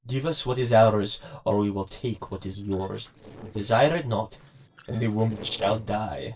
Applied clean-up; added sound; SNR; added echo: neural separator model SepFormer DNS4.